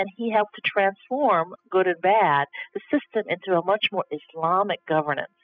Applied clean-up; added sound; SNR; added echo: classical method spectral subtraction.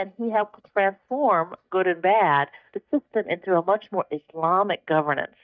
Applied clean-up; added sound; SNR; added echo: neural mask model DeepFilterNet 3.